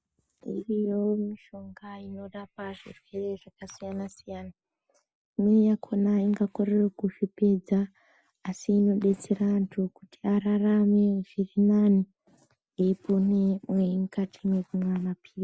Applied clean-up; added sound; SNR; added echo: none; none; none; none.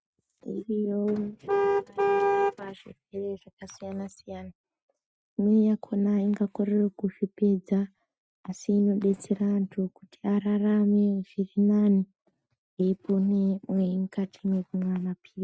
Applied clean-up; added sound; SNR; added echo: neural mask model RNNoise.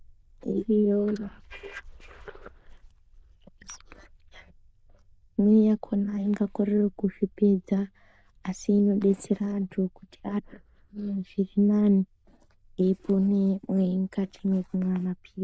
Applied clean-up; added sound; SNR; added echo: neural diffusion model UNIVERSE++.